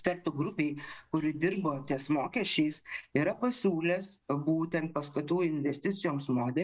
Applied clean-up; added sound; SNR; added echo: neural mask model DeepFilterNet 3.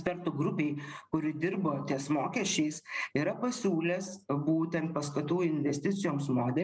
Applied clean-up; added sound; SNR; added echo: none; none; none; none.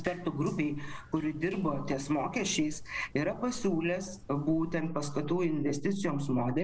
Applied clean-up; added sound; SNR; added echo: none; Drip; 12 dB; none.